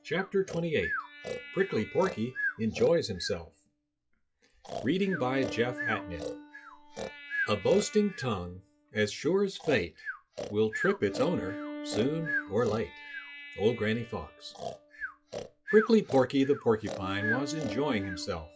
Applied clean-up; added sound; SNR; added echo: classical method log-MMSE.